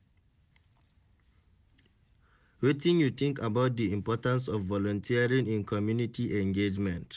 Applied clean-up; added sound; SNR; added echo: none; none; none; none.